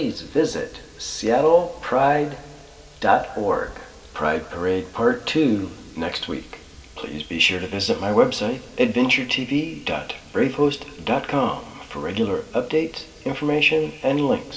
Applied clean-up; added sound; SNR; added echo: none; none; none; reverberation time 1.4 s.